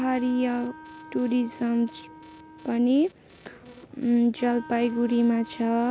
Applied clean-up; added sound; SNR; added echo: none; Wind instrument, woodwind instrument + Alarm; 18 dB; none.